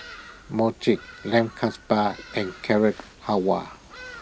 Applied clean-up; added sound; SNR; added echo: none; Bird vocalization, bird call, bird song; 20 dB; none.